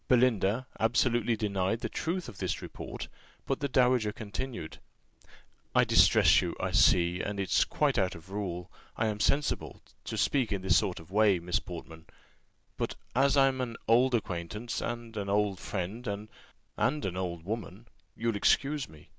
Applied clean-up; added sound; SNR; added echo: none; none; none; none.